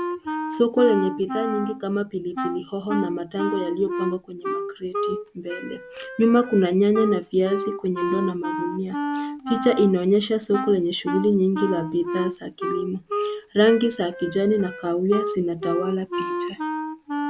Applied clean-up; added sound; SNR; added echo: none; Wind instrument, woodwind instrument; 6 dB; none.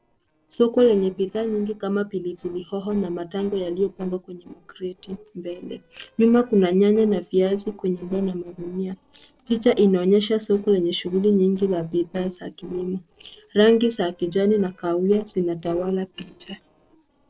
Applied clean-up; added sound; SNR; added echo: neural separator model SepFormer DNS4.